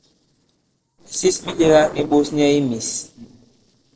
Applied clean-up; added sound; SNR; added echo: neural separator model SepFormer DNS4.